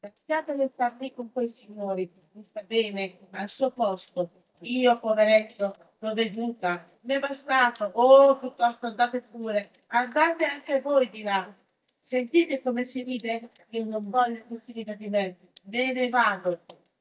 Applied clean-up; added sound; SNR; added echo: neural mask model DeepFilterNet 3.